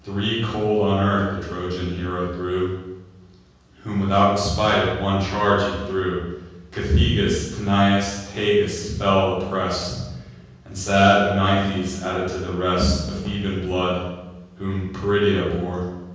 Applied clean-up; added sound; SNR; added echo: none; none; none; reverberation time 1.3 s.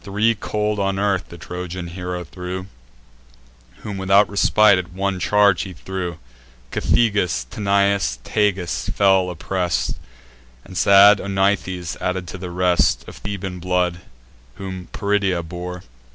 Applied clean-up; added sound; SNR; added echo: none; none; none; none.